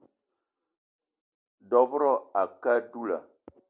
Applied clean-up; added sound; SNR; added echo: none; none; none; none.